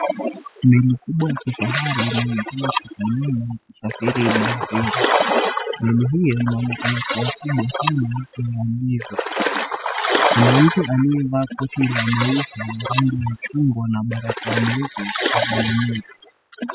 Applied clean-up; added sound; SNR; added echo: classical method spectral subtraction.